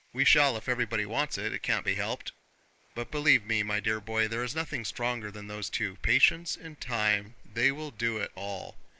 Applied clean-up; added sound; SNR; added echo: neural mask model Resemble Enhance denoiser.